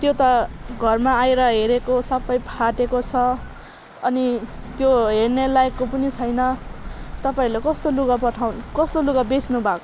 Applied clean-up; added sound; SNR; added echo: none; Train / Breathing; 13 dB; none.